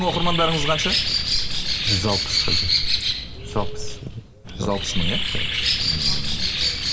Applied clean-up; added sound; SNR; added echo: none; Bird; -5 dB; reverberation time 0.3 s.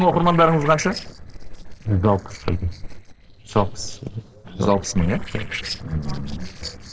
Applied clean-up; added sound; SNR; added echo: neural separator model SepFormer DNS4.